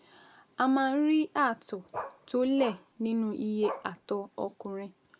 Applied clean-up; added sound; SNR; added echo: none; Bark; 13 dB; none.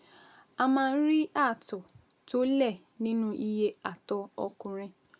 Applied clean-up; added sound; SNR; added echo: none; none; none; none.